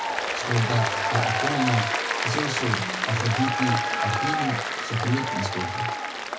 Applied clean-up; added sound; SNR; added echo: none; Applause; -1 dB; reverberation time 0.2 s.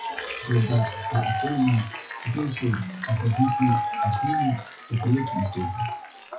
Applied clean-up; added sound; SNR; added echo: classical method WPE with log-MMSE.